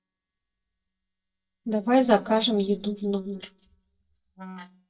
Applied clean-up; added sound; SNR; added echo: neural mask model DeepFilterNet 3.